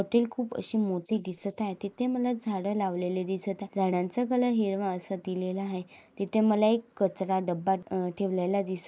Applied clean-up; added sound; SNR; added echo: neural mask model Resemble Enhance denoiser.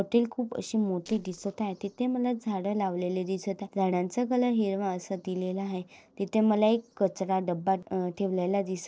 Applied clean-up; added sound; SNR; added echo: neural separator model SepFormer DNS4.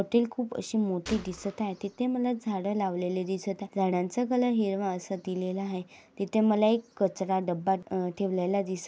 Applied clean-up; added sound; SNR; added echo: none; Gunshot, gunfire; 17 dB; none.